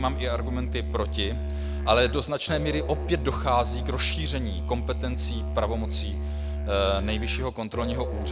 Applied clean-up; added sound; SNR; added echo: none; Musical instrument; 1 dB; none.